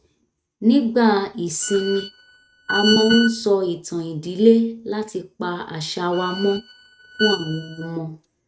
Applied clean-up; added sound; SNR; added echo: neural mask model RNNoise.